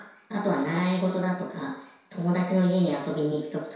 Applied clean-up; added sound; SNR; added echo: none; none; none; reverberation time 0.7 s.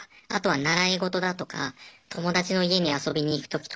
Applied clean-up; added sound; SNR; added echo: none; none; none; none.